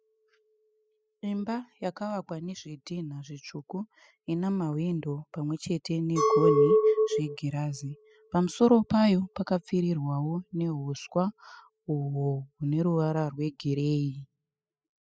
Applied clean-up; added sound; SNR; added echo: classical method spectral subtraction.